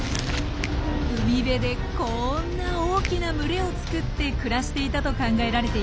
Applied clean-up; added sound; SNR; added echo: none; Finger snapping + Wind instrument, woodwind instrument; 19 dB; none.